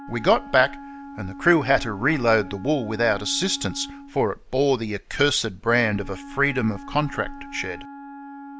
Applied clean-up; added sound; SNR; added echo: none; Wind instrument, woodwind instrument; 16 dB; none.